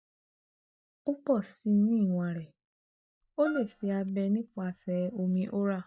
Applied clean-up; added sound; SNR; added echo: neural mask model DeepFilterNet 3.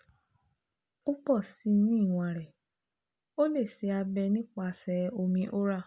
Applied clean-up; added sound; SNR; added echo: none; none; none; none.